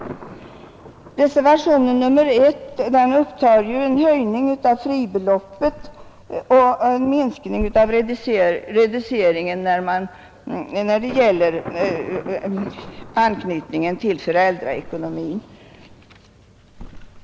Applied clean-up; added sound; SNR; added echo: none; Thump, thud + Thunder; 19 dB; none.